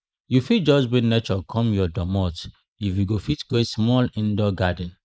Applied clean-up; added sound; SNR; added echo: neural mask model Resemble Enhance denoiser.